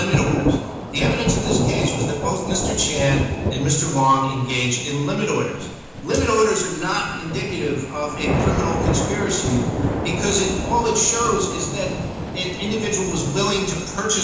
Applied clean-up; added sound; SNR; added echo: none; Thunder / Rain; 2 dB; reverberation time 1.1 s.